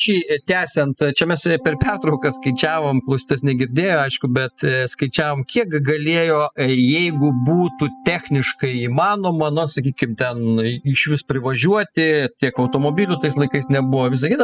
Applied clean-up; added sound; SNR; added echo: classical method spectral subtraction.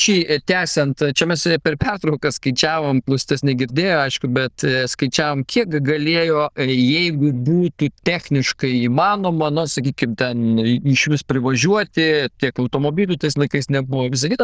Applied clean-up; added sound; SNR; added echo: neural diffusion model UNIVERSE++.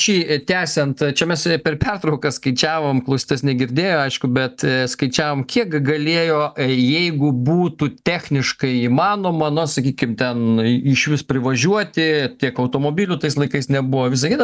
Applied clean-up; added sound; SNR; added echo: none; none; none; none.